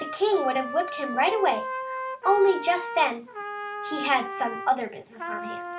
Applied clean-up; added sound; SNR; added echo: none; Trumpet; 8 dB; none.